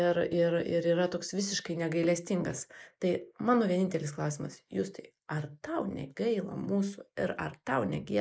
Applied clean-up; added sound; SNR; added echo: neural mask model Resemble Enhance denoiser.